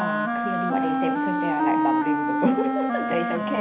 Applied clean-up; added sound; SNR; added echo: none; Wind instrument, woodwind instrument; -4 dB; reverberation time 0.9 s.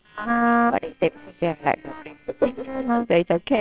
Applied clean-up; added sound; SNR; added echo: neural separator model SepFormer WHAMR!.